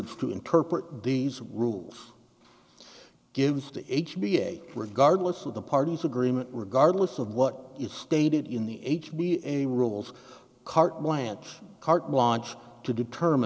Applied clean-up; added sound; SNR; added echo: none; none; none; none.